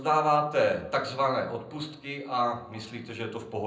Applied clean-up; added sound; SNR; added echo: none; none; none; reverberation time 0.6 s.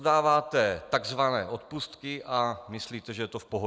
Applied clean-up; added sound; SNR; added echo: none; none; none; none.